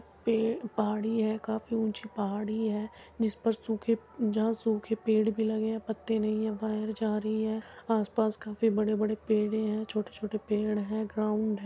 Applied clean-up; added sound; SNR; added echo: none; none; none; none.